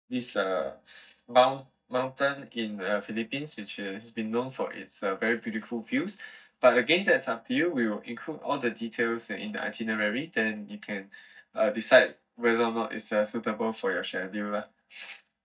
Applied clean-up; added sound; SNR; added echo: neural mask model DeepFilterNet 3.